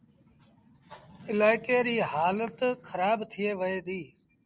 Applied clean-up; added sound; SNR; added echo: none; none; none; none.